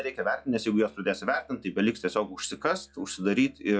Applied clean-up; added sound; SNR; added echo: classical method log-MMSE.